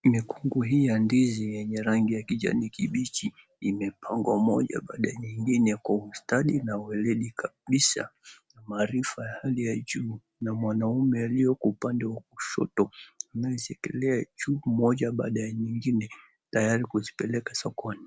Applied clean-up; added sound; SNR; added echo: none; none; none; none.